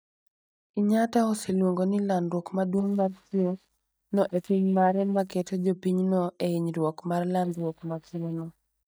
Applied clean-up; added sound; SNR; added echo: neural mask model DeepFilterNet 3.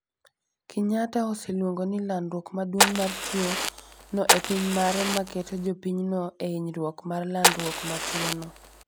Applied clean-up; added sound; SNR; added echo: none; Fire; -2 dB; none.